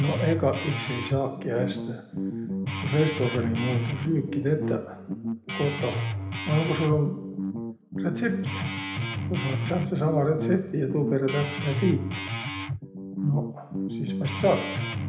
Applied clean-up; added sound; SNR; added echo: none; Guitar; 3 dB; reverberation time 0.7 s.